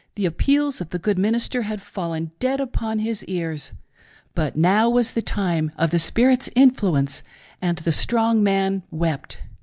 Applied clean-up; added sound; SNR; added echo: none; none; none; none.